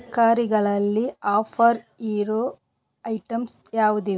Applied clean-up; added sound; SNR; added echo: none; none; none; none.